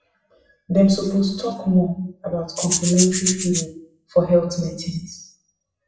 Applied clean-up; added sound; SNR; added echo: classical method WPE with log-MMSE.